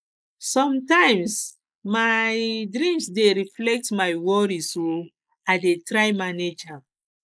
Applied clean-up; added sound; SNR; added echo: neural mask model Resemble Enhance denoiser.